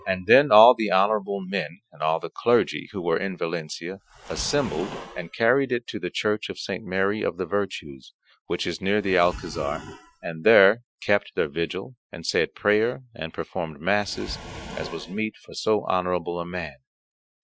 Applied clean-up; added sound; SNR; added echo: classical method Wiener filter.